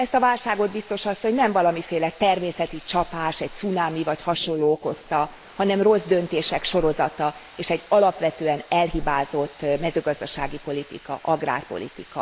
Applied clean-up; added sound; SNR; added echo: neural mask model Resemble Enhance denoiser.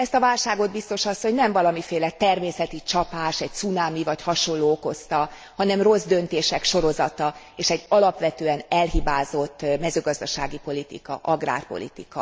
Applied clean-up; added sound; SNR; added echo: none; none; none; none.